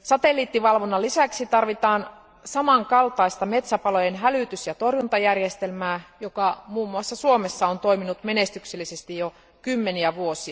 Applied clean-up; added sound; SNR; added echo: none; none; none; none.